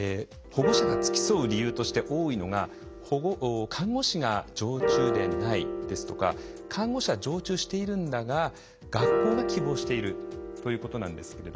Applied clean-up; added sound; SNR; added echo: none; Piano; 2 dB; none.